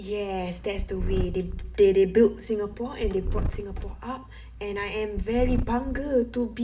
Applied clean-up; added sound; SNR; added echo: none; Purr; 6 dB; reverberation time 0.6 s.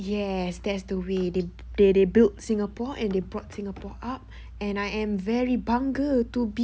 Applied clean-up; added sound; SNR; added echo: none; none; none; none.